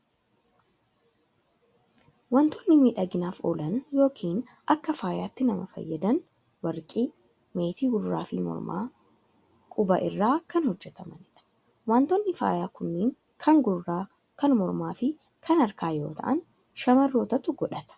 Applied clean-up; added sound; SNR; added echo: none; none; none; none.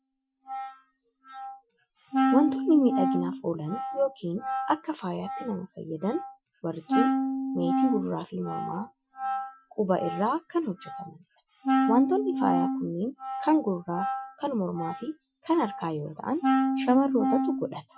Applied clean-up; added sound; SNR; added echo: classical method Wiener filter.